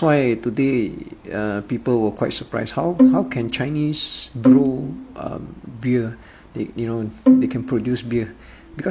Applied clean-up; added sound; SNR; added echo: none; Bowed string instrument; -3 dB; none.